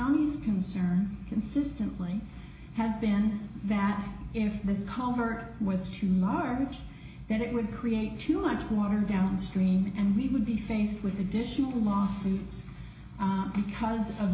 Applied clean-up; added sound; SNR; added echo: none; none; none; reverberation time 0.4 s.